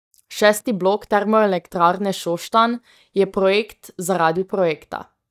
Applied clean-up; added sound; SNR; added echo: neural mask model DeepFilterNet 3.